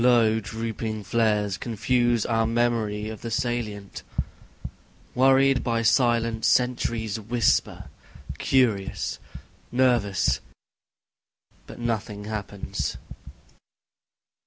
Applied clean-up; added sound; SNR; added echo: none; none; none; none.